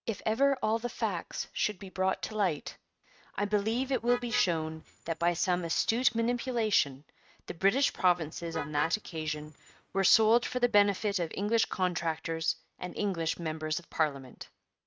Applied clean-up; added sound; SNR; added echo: neural mask model RNNoise.